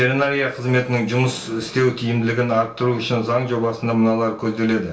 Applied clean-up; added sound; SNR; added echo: none; none; none; reverberation time 0.3 s.